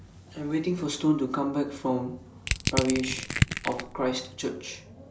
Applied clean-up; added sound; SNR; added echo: none; Crushing; -1 dB; none.